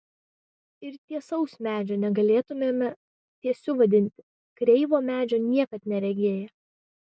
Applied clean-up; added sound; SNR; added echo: none; none; none; none.